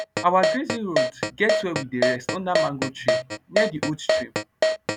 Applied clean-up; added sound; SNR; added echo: none; Keyboard (musical); -2 dB; none.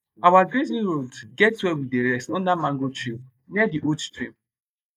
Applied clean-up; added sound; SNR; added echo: neural mask model Resemble Enhance denoiser.